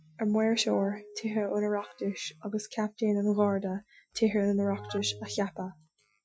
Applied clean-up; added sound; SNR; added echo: classical method Wiener filter.